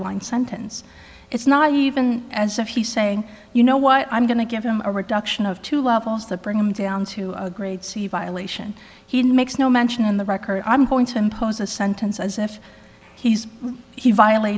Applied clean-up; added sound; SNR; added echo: none; none; none; none.